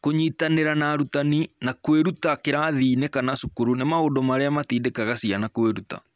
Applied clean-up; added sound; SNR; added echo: none; none; none; none.